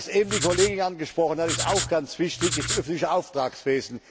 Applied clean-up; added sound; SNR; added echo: none; Writing; 4 dB; none.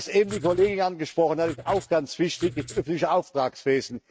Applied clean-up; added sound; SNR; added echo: neural mask model RNNoise.